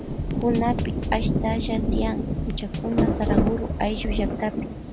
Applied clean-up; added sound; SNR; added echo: none; Drum kit + Rain; -3 dB; none.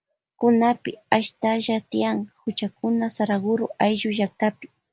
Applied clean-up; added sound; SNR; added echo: none; none; none; none.